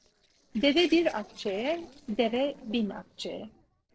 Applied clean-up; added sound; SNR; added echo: neural separator model SepFormer DNS4.